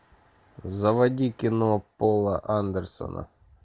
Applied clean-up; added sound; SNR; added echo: none; none; none; none.